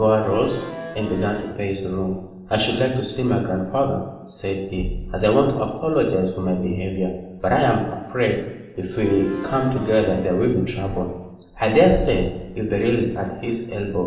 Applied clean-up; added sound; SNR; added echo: none; Accordion; 11 dB; reverberation time 0.9 s.